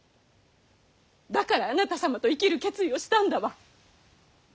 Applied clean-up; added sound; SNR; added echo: none; none; none; none.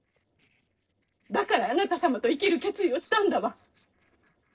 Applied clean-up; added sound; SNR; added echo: neural separator model SepFormer DNS4.